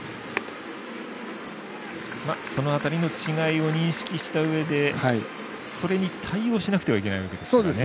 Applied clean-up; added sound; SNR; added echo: none; none; none; none.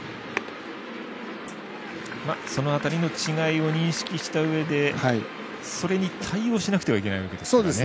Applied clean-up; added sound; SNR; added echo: none; Snare drum; 18 dB; none.